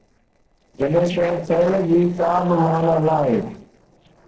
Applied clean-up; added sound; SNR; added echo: neural separator model SepFormer DNS4.